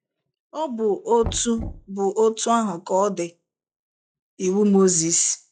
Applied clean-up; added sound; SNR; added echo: classical method log-MMSE.